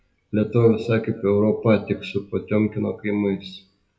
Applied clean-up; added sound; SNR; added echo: classical method WPE with log-MMSE.